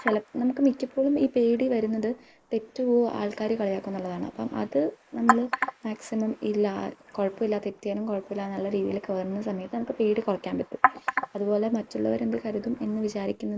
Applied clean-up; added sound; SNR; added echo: neural mask model Resemble Enhance denoiser.